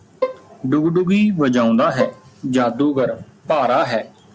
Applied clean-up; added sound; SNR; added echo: none; Bowed string instrument; 11 dB; none.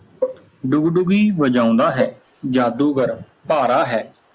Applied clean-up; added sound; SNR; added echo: neural mask model Resemble Enhance denoiser.